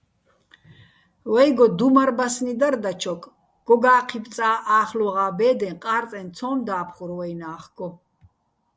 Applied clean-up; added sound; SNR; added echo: none; none; none; none.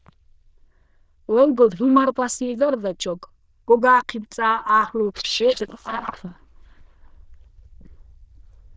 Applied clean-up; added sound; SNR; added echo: neural diffusion model UNIVERSE++.